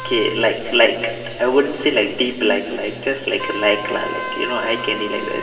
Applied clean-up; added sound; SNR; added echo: none; Trumpet; 13 dB; reverberation time 2.0 s.